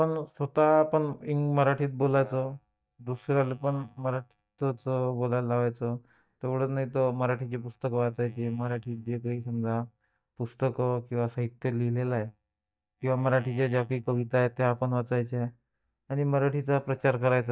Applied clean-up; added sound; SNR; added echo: neural mask model DeepFilterNet 3.